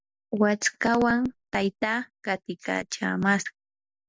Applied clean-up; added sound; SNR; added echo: none; none; none; none.